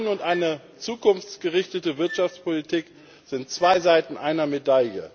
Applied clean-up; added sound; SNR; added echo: none; Wind instrument, woodwind instrument; 20 dB; none.